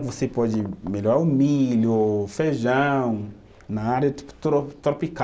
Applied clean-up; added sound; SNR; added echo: none; none; none; none.